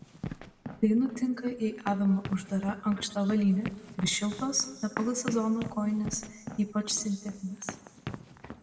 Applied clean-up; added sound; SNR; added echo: none; Run; 12 dB; reverberation time 1.3 s.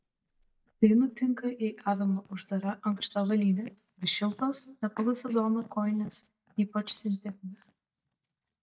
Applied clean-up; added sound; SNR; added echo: neural mask model DeepFilterNet 3.